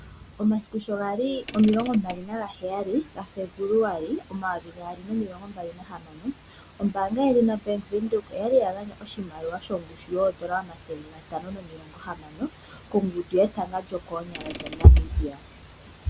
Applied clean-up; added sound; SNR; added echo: none; Mechanisms / Car; 12 dB; none.